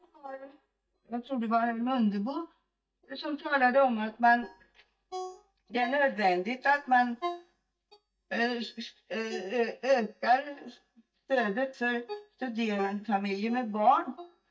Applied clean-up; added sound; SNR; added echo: neural mask model DeepFilterNet 3.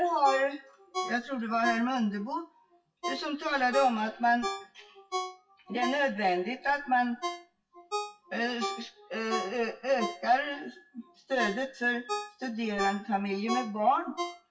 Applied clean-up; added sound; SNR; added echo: classical method WPE with log-MMSE.